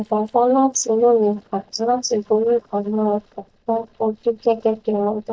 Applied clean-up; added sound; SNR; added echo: neural mask model DeepFilterNet 3.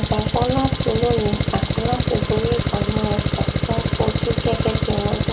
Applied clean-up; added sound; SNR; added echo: none; Engine; -3 dB; reverberation time 1.5 s.